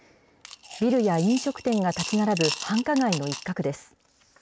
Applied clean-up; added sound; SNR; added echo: none; Coin (dropping) / Glass; 10 dB; none.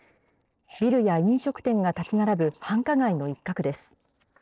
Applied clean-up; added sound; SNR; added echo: neural separator model SepFormer DNS4.